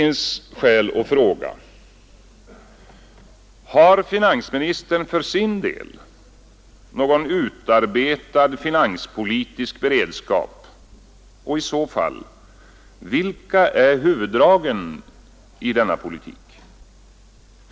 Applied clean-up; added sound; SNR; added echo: none; none; none; none.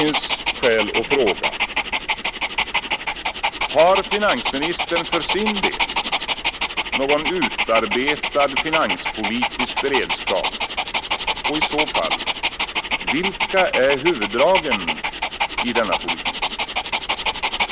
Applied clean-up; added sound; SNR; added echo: none; Dog; 0 dB; none.